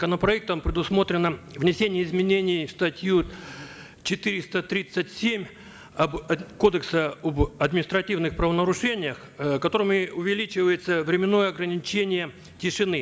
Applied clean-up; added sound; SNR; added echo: none; none; none; none.